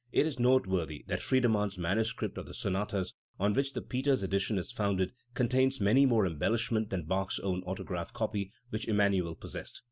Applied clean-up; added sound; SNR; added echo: none; none; none; none.